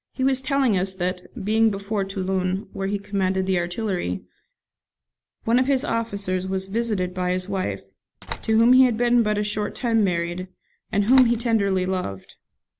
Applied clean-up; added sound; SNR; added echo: none; Slam; 17 dB; none.